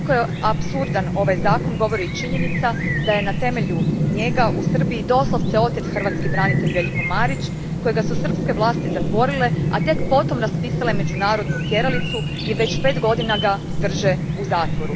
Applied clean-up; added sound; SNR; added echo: none; Chirp, tweet; -1 dB; none.